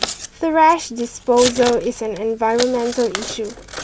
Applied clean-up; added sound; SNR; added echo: none; Scissors; 11 dB; none.